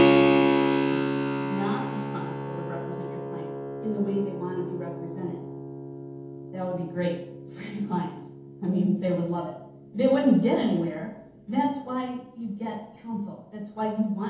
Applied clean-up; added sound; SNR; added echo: none; Keyboard (musical); 0 dB; reverberation time 0.8 s.